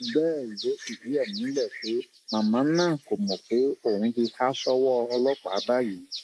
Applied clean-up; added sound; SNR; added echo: neural mask model Resemble Enhance denoiser.